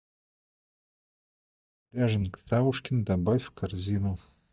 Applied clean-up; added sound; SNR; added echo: neural mask model DeepFilterNet 3.